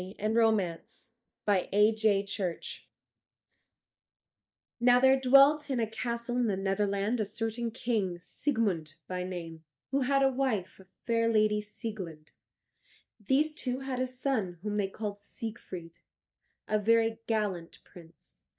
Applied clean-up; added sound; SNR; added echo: neural mask model DeepFilterNet 3.